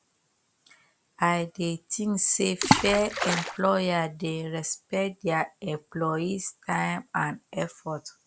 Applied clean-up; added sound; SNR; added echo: none; Water / Splash, splatter; -2 dB; none.